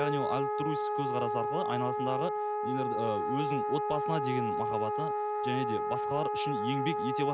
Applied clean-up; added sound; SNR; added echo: none; Wind instrument, woodwind instrument; -3 dB; none.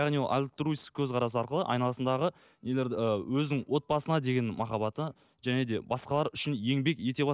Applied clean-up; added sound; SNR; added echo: none; none; none; none.